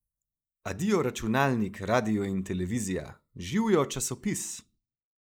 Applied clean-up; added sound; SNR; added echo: neural mask model Resemble Enhance denoiser.